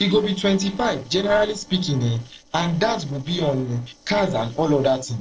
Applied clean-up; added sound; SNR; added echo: neural separator model SepFormer DNS4.